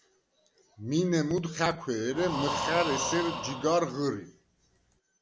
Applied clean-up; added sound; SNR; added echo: none; Breathing; 5 dB; none.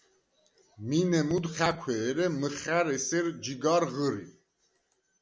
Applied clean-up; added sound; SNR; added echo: none; none; none; none.